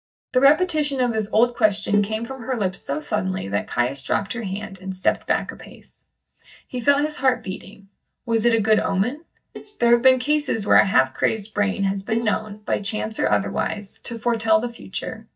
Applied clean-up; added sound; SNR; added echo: neural mask model DeepFilterNet 3.